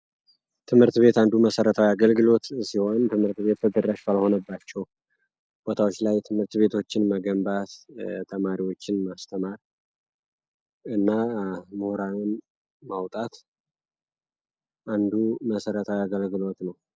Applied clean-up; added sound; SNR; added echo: neural separator model SepFormer DNS4.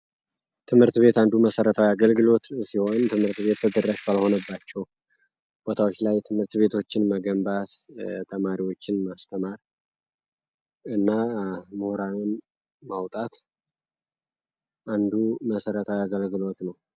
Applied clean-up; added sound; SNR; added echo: none; Ratchet, pawl / Percussion; 13 dB; none.